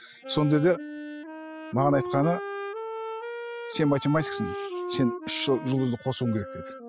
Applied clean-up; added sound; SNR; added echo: classical method spectral subtraction.